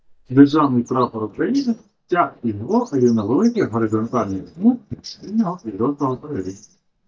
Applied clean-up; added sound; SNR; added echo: neural mask model DeepFilterNet 3.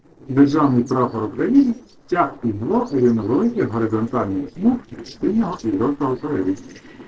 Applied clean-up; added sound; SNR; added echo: neural separator model SepFormer DNS4.